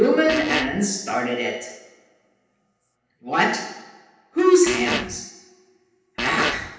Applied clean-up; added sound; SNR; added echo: none; Fart; 4 dB; reverberation time 0.9 s.